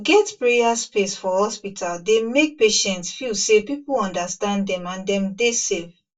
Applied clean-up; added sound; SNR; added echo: none; none; none; reverberation time 0.1 s.